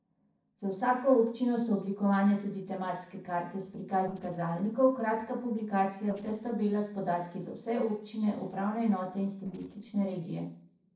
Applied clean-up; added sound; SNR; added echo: neural separator model SepFormer DNS4.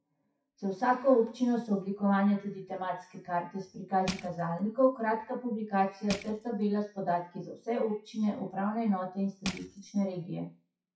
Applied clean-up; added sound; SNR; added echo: classical method WPE with log-MMSE.